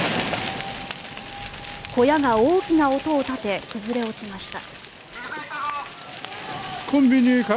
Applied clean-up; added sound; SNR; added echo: none; none; none; none.